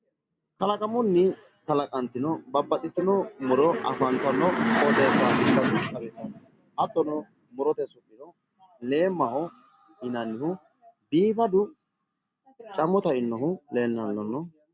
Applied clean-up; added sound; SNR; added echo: none; none; none; none.